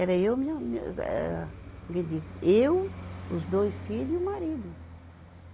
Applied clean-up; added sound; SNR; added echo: none; Traffic noise, roadway noise; 13 dB; none.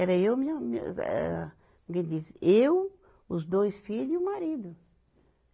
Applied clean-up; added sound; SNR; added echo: none; none; none; none.